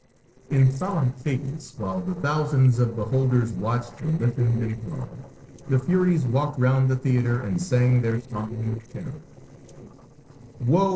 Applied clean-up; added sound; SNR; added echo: neural separator model SepFormer DNS4.